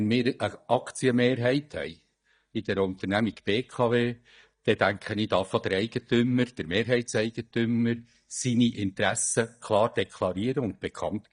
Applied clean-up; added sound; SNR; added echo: neural mask model DeepFilterNet 3.